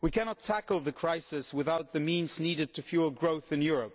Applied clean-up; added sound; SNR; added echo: none; none; none; none.